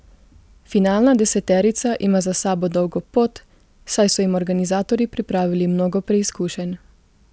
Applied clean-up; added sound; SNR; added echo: none; none; none; none.